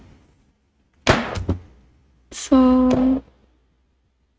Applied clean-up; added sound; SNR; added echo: neural mask model RNNoise.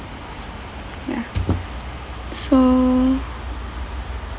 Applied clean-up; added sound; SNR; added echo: none; none; none; none.